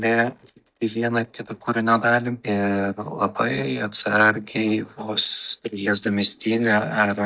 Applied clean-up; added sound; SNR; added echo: neural mask model DeepFilterNet 3.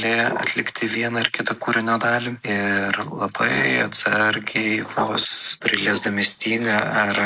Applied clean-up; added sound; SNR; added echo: neural mask model Resemble Enhance denoiser.